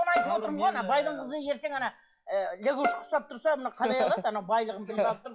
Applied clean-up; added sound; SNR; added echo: classical method log-MMSE.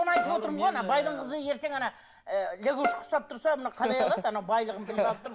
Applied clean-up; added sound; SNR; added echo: none; Bowed string instrument; 10 dB; none.